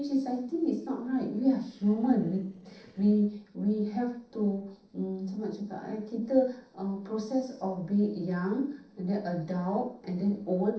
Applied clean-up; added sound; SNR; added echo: neural separator model SepFormer DNS4.